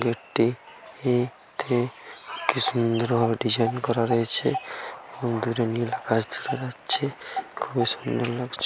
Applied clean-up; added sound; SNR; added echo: none; Telephone; 10 dB; none.